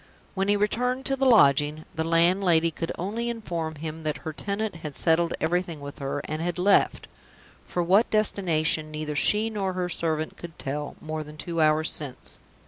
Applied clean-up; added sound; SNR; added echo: none; none; none; none.